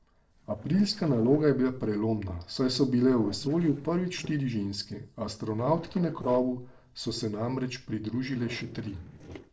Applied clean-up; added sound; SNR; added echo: neural separator model SepFormer DNS4.